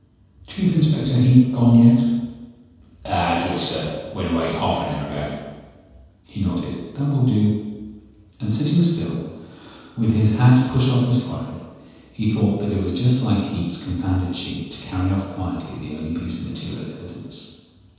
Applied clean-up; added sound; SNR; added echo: none; none; none; reverberation time 1.2 s.